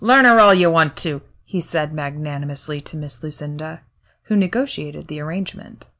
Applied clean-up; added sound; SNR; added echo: none; none; none; none.